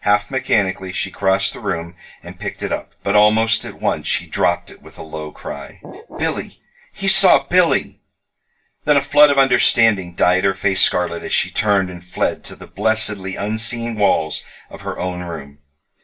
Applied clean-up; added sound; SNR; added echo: none; Glass; 14 dB; reverberation time 0.2 s.